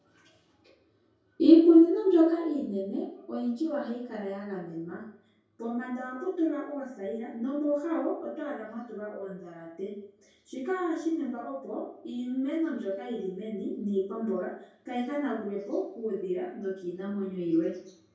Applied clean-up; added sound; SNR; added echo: none; none; none; reverberation time 0.6 s.